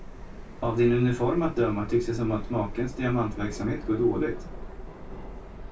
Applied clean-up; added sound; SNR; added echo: none; Subway, metro, underground; 11 dB; reverberation time 0.2 s.